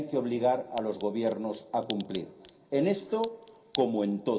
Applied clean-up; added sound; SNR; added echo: none; Crack; 14 dB; reverberation time 0.3 s.